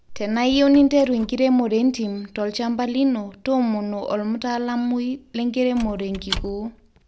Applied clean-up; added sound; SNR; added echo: none; Squeak / Wood; 18 dB; none.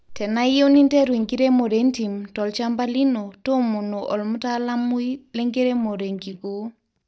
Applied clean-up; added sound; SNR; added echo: neural mask model DeepFilterNet 3.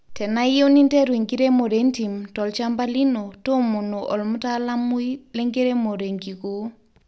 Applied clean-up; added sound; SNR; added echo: none; none; none; none.